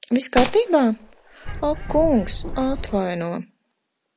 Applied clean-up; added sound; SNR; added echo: none; Bird + Gunshot, gunfire; 6 dB; none.